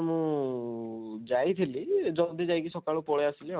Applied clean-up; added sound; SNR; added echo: none; none; none; none.